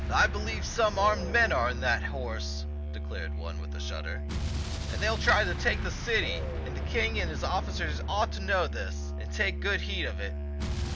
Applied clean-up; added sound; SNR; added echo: none; Explosion + Musical instrument; 1 dB; none.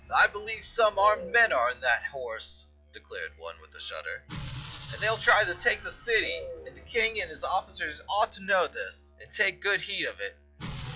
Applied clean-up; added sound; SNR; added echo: classical method log-MMSE.